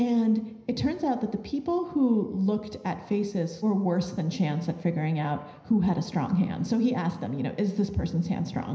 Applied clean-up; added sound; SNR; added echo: none; none; none; reverberation time 0.9 s.